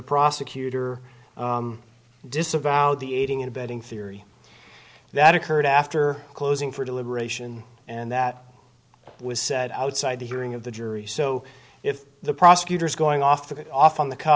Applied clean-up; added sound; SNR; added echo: none; none; none; none.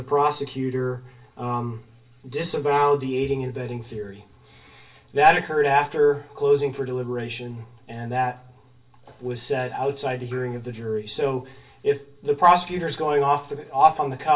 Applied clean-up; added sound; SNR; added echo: none; none; none; reverberation time 0.2 s.